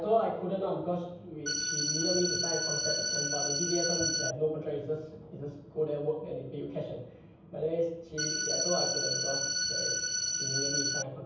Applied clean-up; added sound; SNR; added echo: none; Organ; -3 dB; reverberation time 0.9 s.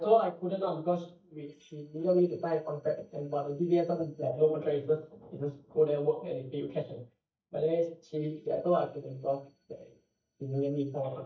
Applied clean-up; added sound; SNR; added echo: neural mask model DeepFilterNet 3.